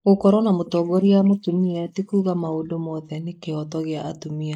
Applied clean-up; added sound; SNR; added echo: neural mask model Resemble Enhance denoiser.